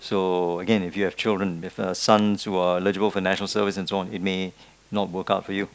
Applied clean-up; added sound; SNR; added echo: none; none; none; none.